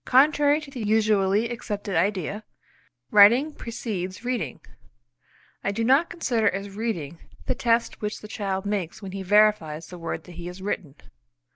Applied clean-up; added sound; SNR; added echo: none; none; none; none.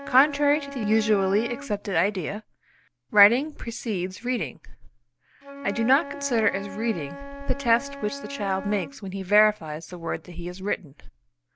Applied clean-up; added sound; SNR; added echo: none; Wind instrument, woodwind instrument; 15 dB; none.